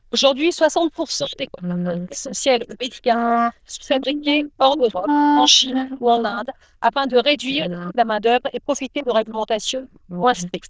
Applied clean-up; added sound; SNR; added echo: neural diffusion model UNIVERSE++.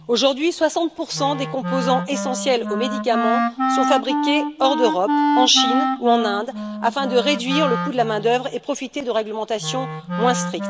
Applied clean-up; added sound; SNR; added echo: none; Wind instrument, woodwind instrument; 3 dB; none.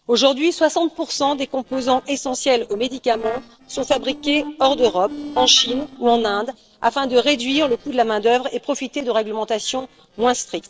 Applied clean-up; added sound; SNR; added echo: neural separator model SepFormer DNS4.